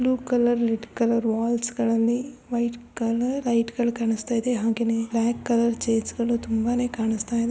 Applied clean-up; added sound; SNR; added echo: none; none; none; none.